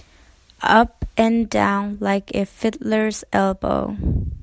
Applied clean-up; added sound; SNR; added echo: none; none; none; none.